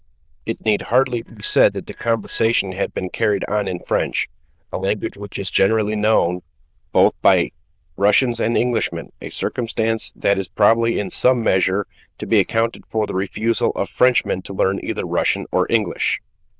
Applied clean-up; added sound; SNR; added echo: neural diffusion model UNIVERSE++.